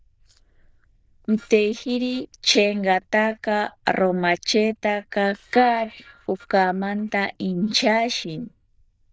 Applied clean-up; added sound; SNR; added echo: neural diffusion model UNIVERSE++.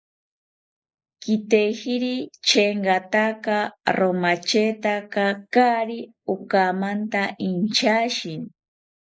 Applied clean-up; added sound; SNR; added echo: neural mask model Resemble Enhance denoiser.